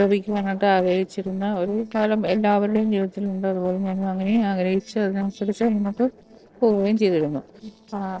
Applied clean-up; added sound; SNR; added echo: neural separator model SepFormer DNS4.